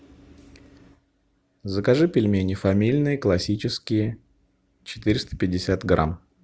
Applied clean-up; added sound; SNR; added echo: none; none; none; none.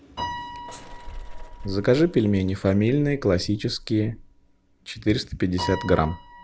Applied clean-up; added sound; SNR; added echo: none; Bus / Engine + Piano; 13 dB; none.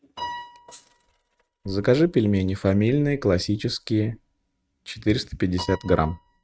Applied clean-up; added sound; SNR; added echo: neural mask model RNNoise.